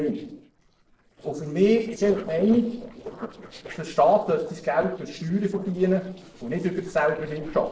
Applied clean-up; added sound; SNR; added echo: neural separator model SepFormer DNS4.